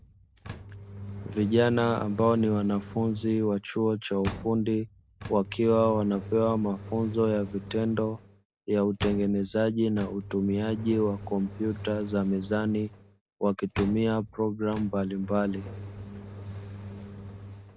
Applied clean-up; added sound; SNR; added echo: none; Engine; 13 dB; none.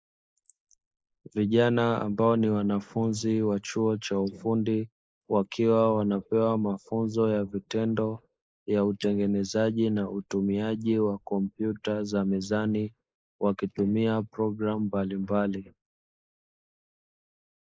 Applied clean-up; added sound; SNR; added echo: neural mask model Resemble Enhance denoiser.